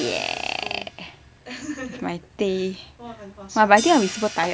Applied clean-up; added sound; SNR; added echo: none; Hi-hat; 15 dB; none.